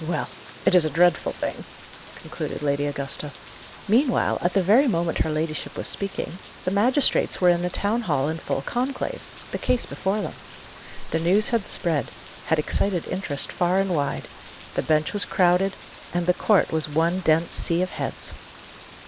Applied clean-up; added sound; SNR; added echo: none; Rain; 16 dB; none.